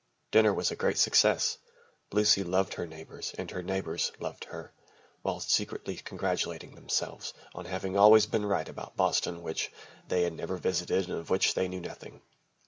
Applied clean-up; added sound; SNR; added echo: none; none; none; none.